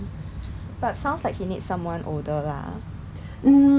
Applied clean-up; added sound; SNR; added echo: none; none; none; none.